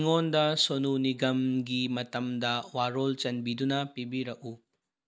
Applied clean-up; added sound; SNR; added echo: none; none; none; none.